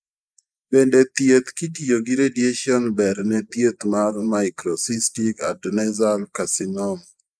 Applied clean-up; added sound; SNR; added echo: neural mask model Resemble Enhance denoiser.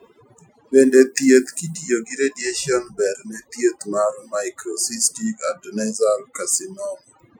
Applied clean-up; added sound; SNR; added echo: classical method Wiener filter.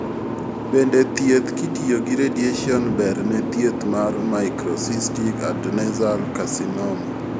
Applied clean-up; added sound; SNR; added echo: none; Boat, Water vehicle; 4 dB; none.